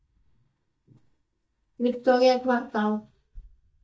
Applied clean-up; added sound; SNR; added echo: neural mask model DeepFilterNet 3.